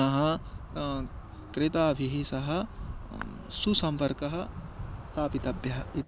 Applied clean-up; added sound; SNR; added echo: none; Insect; 10 dB; none.